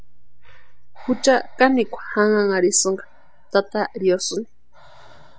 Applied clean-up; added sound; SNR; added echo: none; Breathing; 15 dB; none.